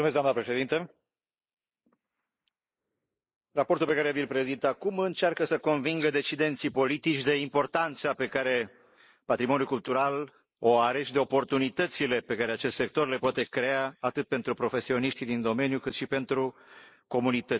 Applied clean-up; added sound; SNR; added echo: neural mask model Resemble Enhance denoiser.